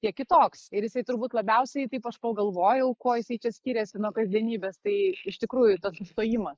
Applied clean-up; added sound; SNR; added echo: neural mask model Resemble Enhance denoiser.